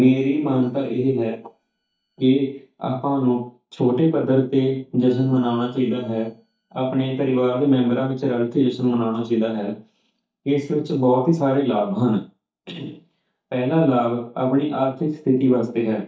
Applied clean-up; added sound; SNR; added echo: neural mask model DeepFilterNet 3.